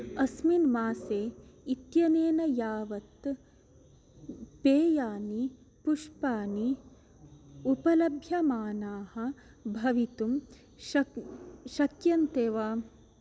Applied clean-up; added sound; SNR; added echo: none; none; none; none.